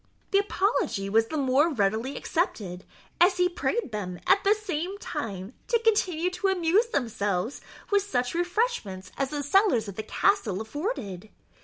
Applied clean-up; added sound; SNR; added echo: none; none; none; none.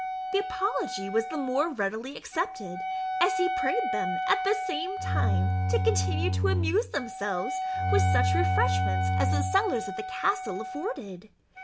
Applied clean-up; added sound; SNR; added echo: none; Bowed string instrument + Wind instrument, woodwind instrument; -2 dB; none.